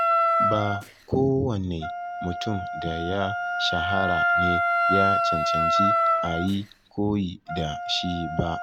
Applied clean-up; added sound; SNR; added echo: none; Wind instrument, woodwind instrument; -3 dB; none.